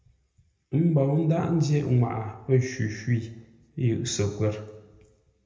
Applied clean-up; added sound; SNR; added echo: none; none; none; reverberation time 0.9 s.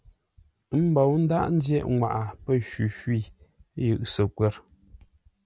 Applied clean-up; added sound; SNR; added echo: none; none; none; none.